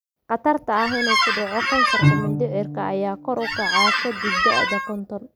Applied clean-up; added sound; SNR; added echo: none; Bowed string instrument + Squeak; -4 dB; none.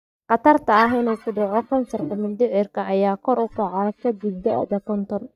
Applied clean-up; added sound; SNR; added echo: neural mask model DeepFilterNet 3.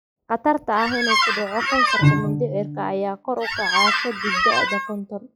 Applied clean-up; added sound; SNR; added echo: classical method log-MMSE.